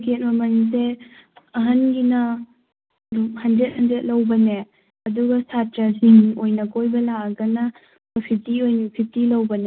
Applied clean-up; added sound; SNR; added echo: none; none; none; none.